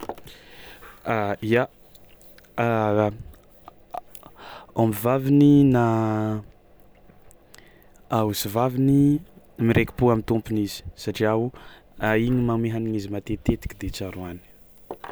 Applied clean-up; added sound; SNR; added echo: none; none; none; none.